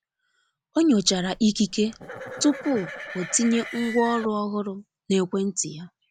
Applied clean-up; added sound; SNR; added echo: none; Livestock, farm animals, working animals; 13 dB; none.